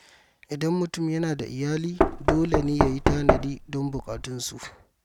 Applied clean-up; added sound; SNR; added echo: none; Knock; -2 dB; none.